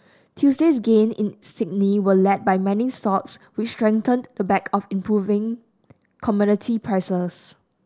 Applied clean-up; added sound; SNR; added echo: none; none; none; none.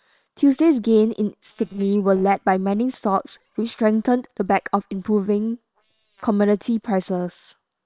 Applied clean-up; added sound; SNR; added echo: neural separator model SepFormer WHAM!.